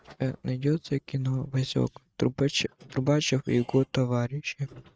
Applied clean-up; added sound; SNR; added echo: neural mask model RNNoise.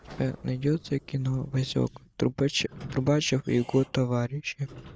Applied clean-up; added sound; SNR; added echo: none; Squeak / Sliding door; 19 dB; none.